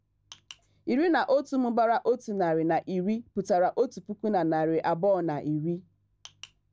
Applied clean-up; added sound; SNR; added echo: none; none; none; none.